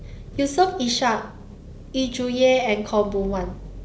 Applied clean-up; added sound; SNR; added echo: none; Engine; 15 dB; none.